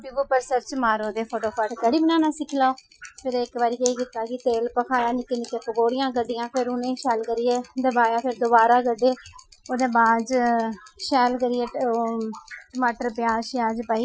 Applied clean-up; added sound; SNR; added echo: classical method Wiener filter.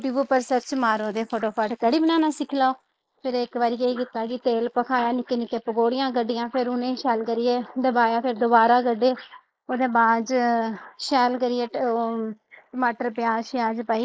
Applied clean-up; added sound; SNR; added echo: neural mask model Resemble Enhance denoiser.